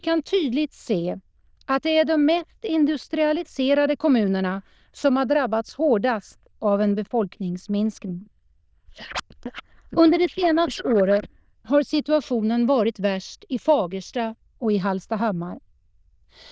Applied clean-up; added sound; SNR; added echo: neural diffusion model UNIVERSE++.